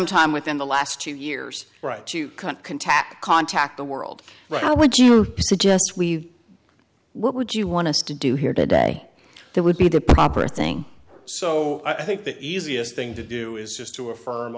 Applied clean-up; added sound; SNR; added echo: none; none; none; none.